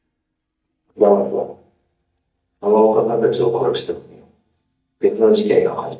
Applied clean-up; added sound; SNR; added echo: neural mask model DeepFilterNet 3.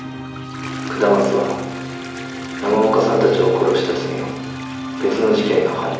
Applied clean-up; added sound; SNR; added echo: none; Toilet flush; 18 dB; reverberation time 1.0 s.